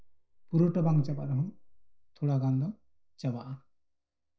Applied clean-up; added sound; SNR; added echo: neural mask model DeepFilterNet 3.